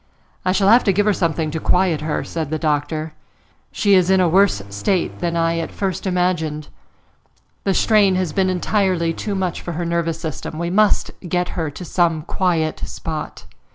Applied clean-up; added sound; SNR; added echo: none; Engine; 19 dB; none.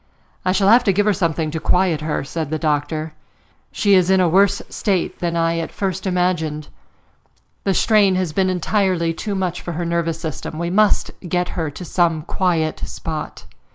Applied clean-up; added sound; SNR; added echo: neural mask model Resemble Enhance denoiser.